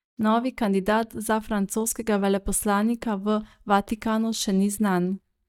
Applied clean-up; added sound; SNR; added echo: neural mask model DeepFilterNet 3.